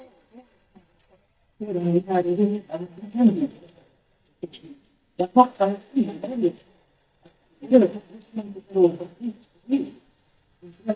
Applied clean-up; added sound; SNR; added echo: neural mask model DeepFilterNet 3.